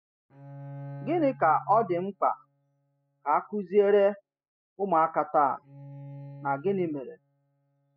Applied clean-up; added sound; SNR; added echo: classical method spectral subtraction.